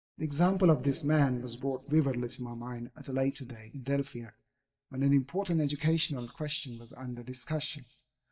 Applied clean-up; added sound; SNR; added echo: neural mask model DeepFilterNet 3.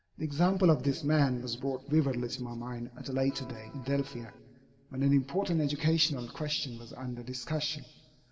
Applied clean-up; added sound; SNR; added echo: none; Electric guitar; 20 dB; reverberation time 1.9 s.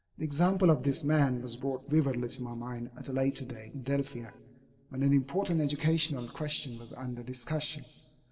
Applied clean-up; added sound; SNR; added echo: neural separator model SepFormer DNS4.